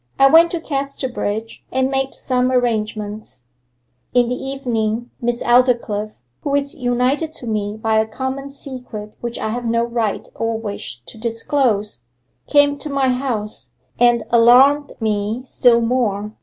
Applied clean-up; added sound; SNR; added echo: none; none; none; none.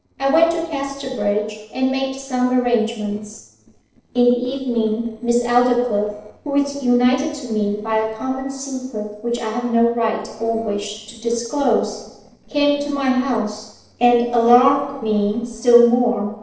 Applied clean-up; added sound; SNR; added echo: neural separator model SepFormer DNS4.